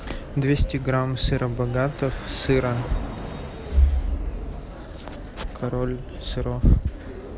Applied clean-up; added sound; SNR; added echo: none; Subway, metro, underground / Train; 14 dB; none.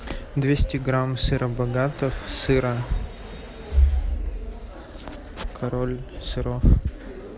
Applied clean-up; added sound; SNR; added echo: none; none; none; none.